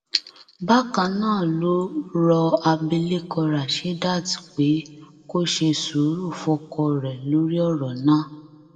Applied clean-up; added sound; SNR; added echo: none; none; none; reverberation time 1.1 s.